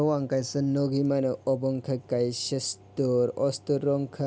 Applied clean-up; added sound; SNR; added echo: none; none; none; none.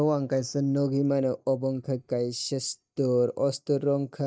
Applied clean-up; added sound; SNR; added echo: neural mask model DeepFilterNet 3.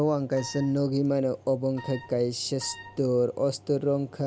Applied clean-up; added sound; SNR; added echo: none; Wind instrument, woodwind instrument; 19 dB; none.